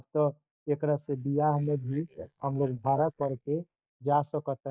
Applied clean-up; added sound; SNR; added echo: neural mask model Resemble Enhance denoiser.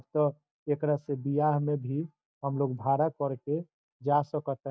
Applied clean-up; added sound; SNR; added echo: none; none; none; none.